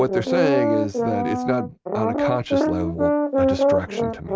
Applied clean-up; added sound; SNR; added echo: none; Brass instrument; -4 dB; none.